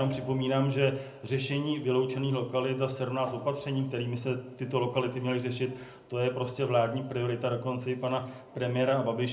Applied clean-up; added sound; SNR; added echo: none; Whoosh, swoosh, swish; 15 dB; reverberation time 0.5 s.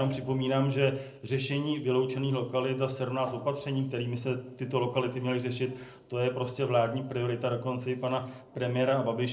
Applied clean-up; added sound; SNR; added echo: neural separator model SepFormer DNS4.